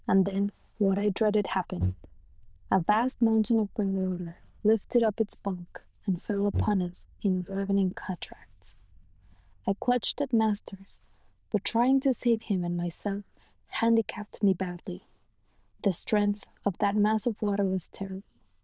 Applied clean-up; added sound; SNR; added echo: neural diffusion model UNIVERSE++.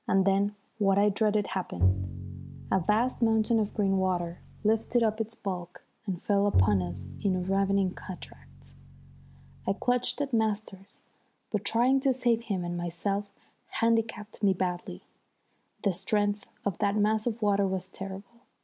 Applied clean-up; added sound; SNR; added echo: none; Bowed string instrument; 6 dB; none.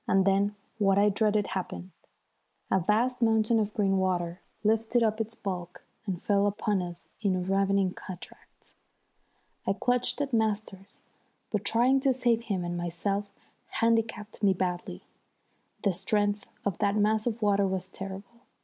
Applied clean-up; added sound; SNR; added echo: neural mask model Resemble Enhance denoiser.